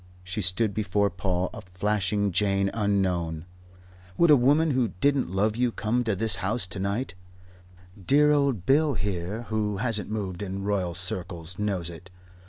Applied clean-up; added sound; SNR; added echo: none; none; none; none.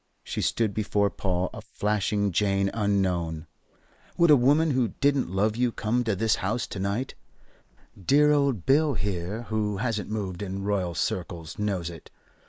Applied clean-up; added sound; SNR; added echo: neural mask model Resemble Enhance denoiser.